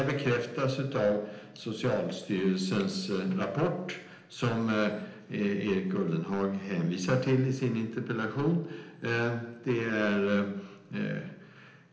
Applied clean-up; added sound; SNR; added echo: none; none; none; reverberation time 0.8 s.